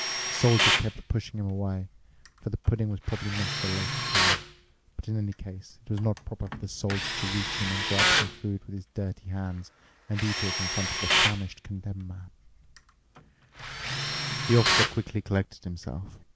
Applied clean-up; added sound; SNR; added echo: none; Tools; 0 dB; none.